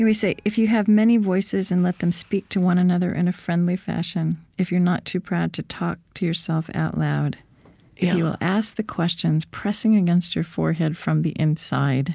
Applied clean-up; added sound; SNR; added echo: none; none; none; none.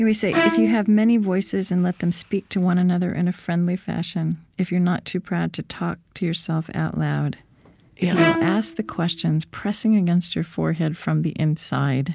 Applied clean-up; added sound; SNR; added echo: none; Bowed string instrument; 4 dB; none.